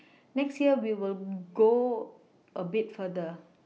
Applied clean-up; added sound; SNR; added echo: none; none; none; none.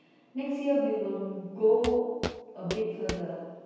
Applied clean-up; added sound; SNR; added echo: none; Walk, footsteps; 9 dB; reverberation time 1.2 s.